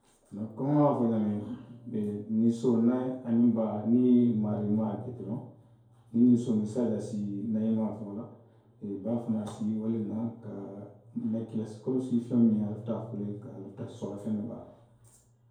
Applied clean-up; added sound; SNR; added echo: none; none; none; reverberation time 2.2 s.